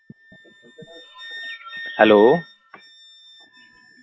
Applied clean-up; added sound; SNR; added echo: classical method log-MMSE.